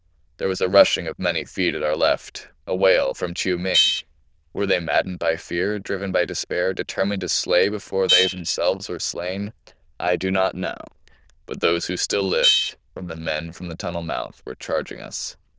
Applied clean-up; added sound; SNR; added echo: neural diffusion model UNIVERSE++.